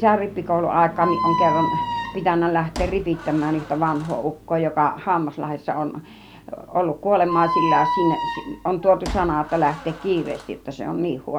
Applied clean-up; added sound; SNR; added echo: none; Squeak; 5 dB; none.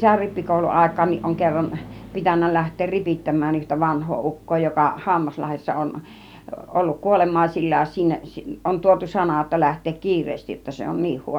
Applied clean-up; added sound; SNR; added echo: none; none; none; none.